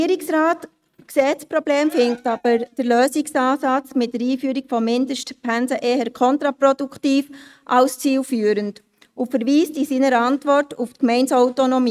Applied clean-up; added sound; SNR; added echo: neural mask model RNNoise.